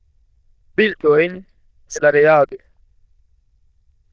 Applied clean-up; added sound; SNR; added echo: neural diffusion model UNIVERSE++.